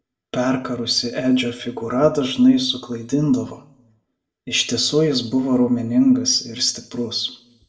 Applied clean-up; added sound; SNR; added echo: none; none; none; reverberation time 0.4 s.